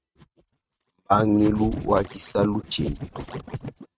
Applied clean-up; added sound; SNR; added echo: neural mask model RNNoise.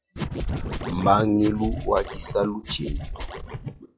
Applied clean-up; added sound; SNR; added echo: classical method log-MMSE.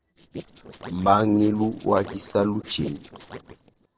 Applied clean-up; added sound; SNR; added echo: neural separator model SepFormer DNS4.